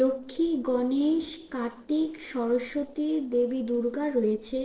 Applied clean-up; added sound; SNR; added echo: neural separator model SepFormer DNS4.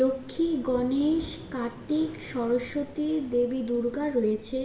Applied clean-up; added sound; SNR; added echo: none; Waves, surf; 18 dB; reverberation time 1.0 s.